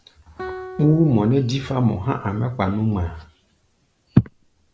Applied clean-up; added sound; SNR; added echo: none; Guitar; 18 dB; none.